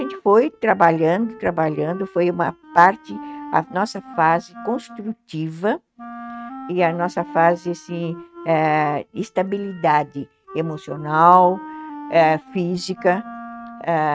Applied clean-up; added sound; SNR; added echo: neural mask model RNNoise.